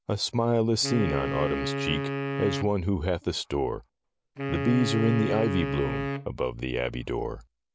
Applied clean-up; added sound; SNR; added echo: none; Wind instrument, woodwind instrument; 4 dB; none.